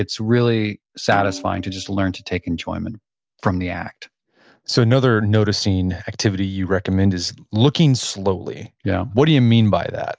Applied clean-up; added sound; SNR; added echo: none; Snare drum; 17 dB; none.